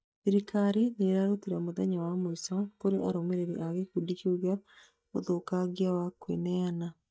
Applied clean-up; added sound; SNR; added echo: neural mask model DeepFilterNet 3.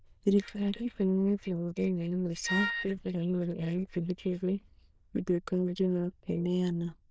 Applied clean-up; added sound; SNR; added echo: neural diffusion model UNIVERSE++.